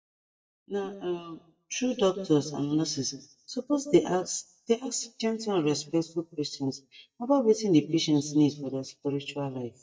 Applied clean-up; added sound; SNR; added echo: neural mask model DeepFilterNet 3.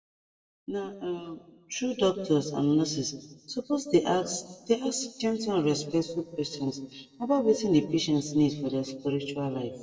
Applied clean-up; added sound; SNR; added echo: neural separator model SepFormer DNS4.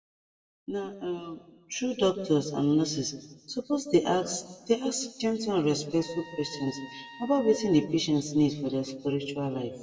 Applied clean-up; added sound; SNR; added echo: none; Trumpet; 19 dB; reverberation time 1.0 s.